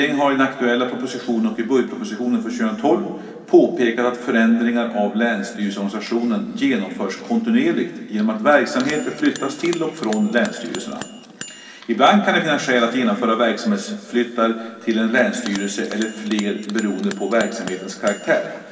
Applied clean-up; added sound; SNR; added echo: none; Bell; 17 dB; reverberation time 2.2 s.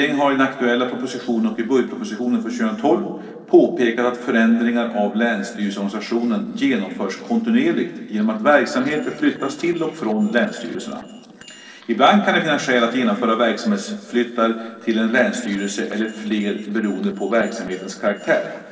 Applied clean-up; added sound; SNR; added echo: neural separator model SepFormer DNS4.